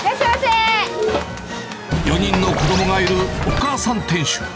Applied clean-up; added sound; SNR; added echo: none; Engine / Mechanisms; 3 dB; none.